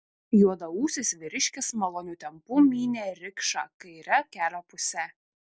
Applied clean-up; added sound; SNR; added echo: none; none; none; none.